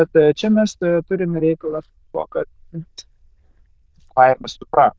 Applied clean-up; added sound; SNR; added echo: neural diffusion model UNIVERSE++.